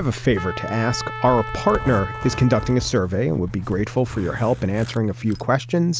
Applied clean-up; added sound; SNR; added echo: none; Zipper (clothing) + Trumpet; 10 dB; none.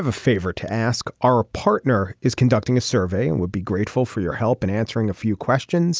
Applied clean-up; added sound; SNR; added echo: none; none; none; none.